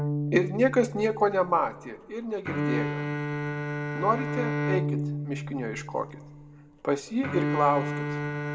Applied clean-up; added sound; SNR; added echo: none; Bowed string instrument; 2 dB; reverberation time 1.4 s.